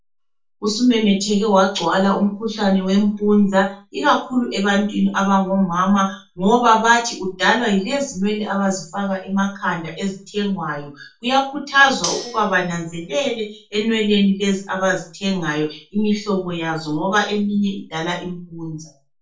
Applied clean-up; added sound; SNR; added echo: none; Cutlery, silverware; 12 dB; reverberation time 0.3 s.